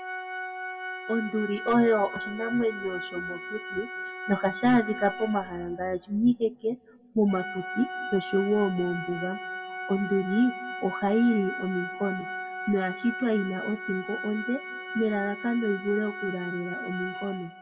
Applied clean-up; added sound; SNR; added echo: none; Organ; 9 dB; reverberation time 1.3 s.